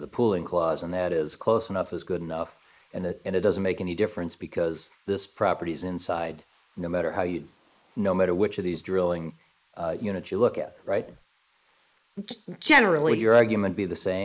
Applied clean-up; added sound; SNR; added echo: neural mask model Resemble Enhance denoiser.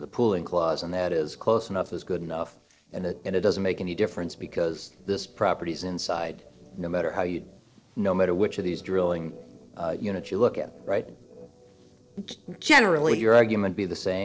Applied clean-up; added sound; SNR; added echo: neural separator model SepFormer DNS4.